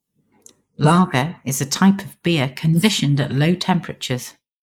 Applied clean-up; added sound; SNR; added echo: neural mask model Resemble Enhance denoiser.